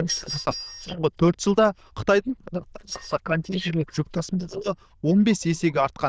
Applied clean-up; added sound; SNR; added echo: neural diffusion model UNIVERSE++.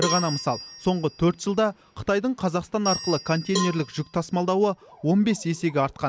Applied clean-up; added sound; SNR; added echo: none; Cowbell + Bell; 10 dB; none.